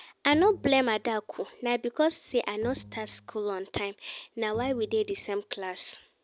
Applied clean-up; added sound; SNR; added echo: none; Bowed string instrument; 19 dB; none.